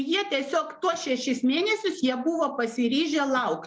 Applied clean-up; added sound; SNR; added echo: none; none; none; none.